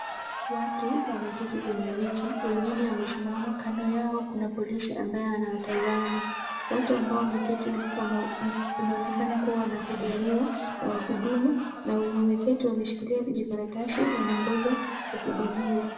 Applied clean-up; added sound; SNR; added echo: none; Crowd; 8 dB; reverberation time 0.7 s.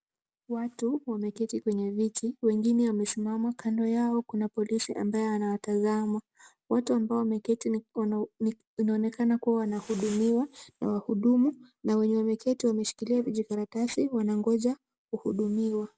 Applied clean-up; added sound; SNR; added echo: none; none; none; none.